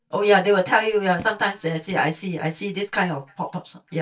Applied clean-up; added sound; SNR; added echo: neural mask model DeepFilterNet 3.